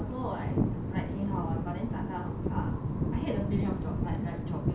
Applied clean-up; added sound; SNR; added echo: none; none; none; none.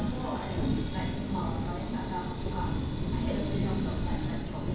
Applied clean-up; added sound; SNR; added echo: none; Sawing; 18 dB; reverberation time 0.7 s.